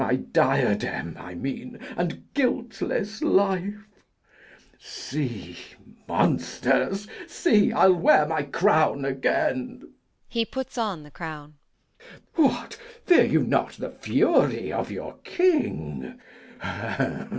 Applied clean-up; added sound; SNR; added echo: none; none; none; none.